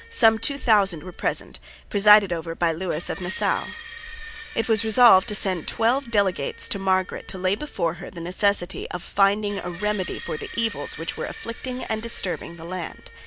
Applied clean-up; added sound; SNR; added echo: none; Screech; 18 dB; none.